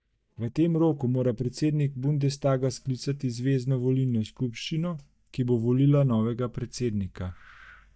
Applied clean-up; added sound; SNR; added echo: neural mask model DeepFilterNet 3.